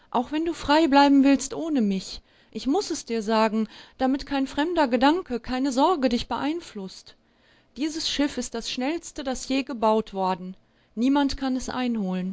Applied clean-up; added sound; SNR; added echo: none; none; none; none.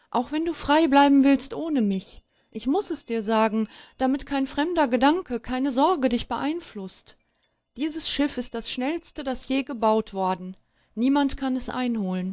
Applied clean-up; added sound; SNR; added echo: neural mask model DeepFilterNet 3.